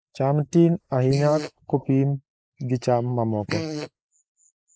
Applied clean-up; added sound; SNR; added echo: neural mask model Resemble Enhance denoiser.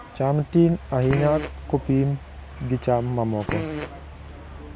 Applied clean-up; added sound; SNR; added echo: none; Fart; 9 dB; none.